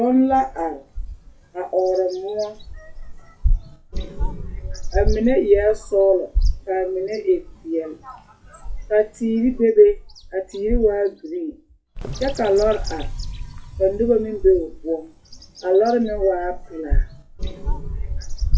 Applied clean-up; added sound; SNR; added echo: classical method WPE with log-MMSE.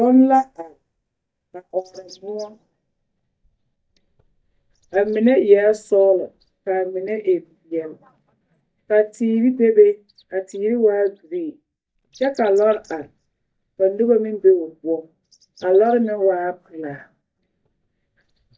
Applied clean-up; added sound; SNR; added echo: neural mask model DeepFilterNet 3.